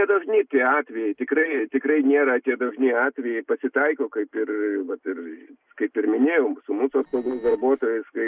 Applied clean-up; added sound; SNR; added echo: neural separator model SepFormer DNS4.